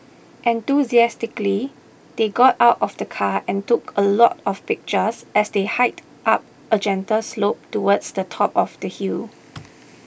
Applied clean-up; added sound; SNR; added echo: none; none; none; none.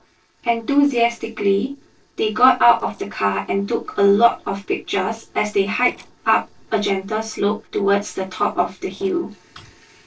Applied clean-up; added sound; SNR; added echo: neural separator model SepFormer DNS4.